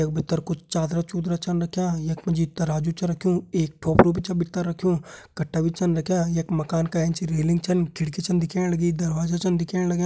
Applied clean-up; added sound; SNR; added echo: none; none; none; none.